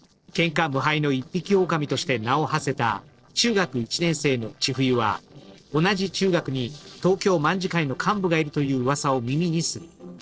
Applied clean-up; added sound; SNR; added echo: neural separator model SepFormer DNS4.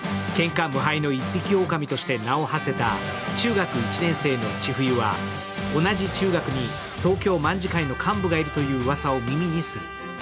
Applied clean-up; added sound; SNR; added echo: none; Trumpet; 14 dB; none.